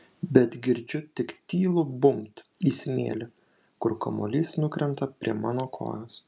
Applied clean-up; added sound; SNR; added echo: none; none; none; none.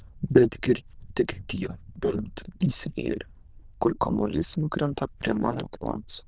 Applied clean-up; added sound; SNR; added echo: neural diffusion model UNIVERSE++.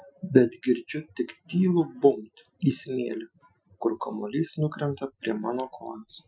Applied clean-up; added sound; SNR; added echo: classical method Wiener filter.